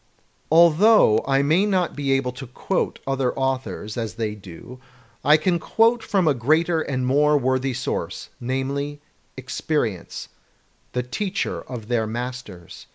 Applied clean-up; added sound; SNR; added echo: none; none; none; none.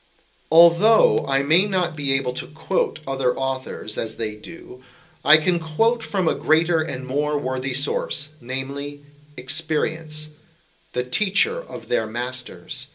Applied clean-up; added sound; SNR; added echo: none; none; none; reverberation time 0.2 s.